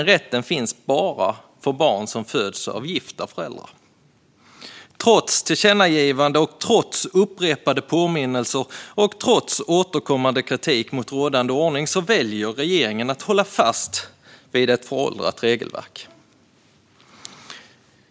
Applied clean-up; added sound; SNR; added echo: none; none; none; none.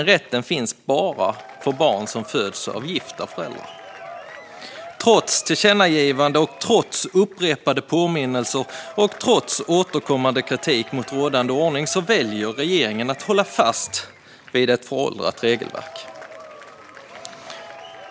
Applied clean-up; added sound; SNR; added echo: none; Applause / Crowd / Cheering; 19 dB; none.